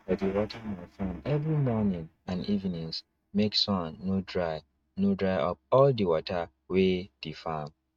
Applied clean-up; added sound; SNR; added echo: neural mask model RNNoise.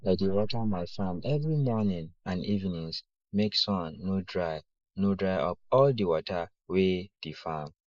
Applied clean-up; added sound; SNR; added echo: neural mask model Resemble Enhance denoiser.